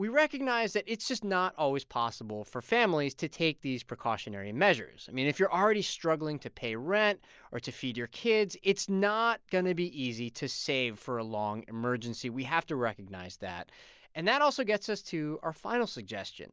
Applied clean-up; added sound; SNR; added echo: none; none; none; none.